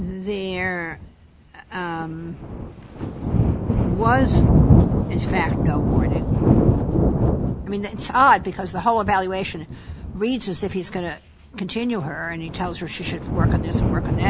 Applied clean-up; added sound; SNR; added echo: none; Thunder; -4 dB; none.